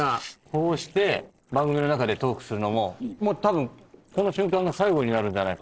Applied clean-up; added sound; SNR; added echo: neural separator model SepFormer DNS4.